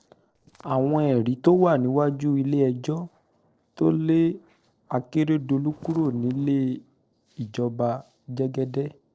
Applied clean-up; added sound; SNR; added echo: neural separator model SepFormer DNS4.